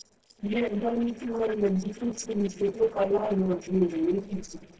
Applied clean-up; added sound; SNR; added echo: neural separator model SepFormer DNS4.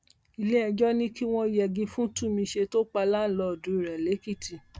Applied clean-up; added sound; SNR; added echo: none; none; none; none.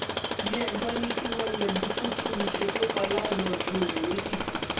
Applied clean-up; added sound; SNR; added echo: none; Tools; -3 dB; reverberation time 0.2 s.